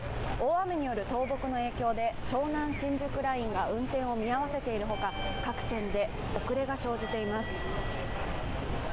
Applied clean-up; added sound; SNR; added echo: none; Bowed string instrument; 18 dB; none.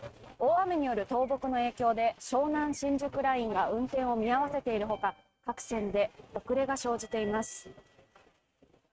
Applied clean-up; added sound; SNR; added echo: neural mask model RNNoise.